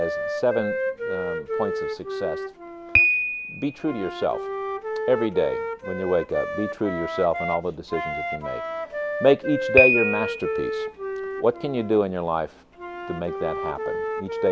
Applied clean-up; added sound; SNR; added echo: none; Wind instrument, woodwind instrument + Piano; 1 dB; none.